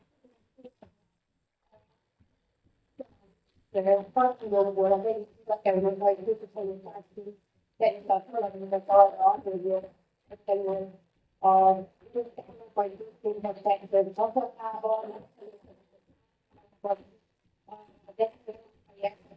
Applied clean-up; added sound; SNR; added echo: neural mask model DeepFilterNet 3.